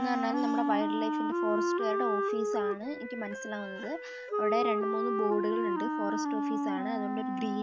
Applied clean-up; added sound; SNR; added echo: none; Wind instrument, woodwind instrument; -4 dB; none.